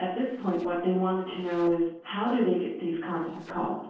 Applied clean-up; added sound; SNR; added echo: neural separator model SepFormer DNS4.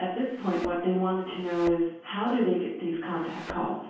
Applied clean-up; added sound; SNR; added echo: none; Thump, thud; 17 dB; reverberation time 0.6 s.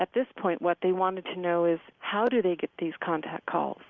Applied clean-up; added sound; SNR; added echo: none; none; none; none.